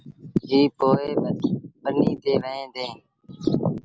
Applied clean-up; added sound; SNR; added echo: none; none; none; none.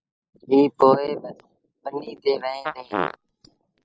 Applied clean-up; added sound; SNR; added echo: neural mask model DeepFilterNet 3.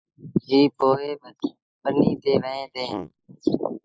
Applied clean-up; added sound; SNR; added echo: neural mask model Resemble Enhance denoiser.